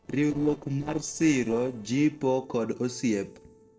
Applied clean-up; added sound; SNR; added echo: neural separator model SepFormer DNS4.